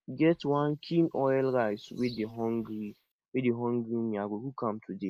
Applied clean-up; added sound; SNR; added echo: neural mask model Resemble Enhance denoiser.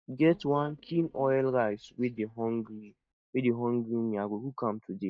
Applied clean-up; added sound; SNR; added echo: neural mask model DeepFilterNet 3.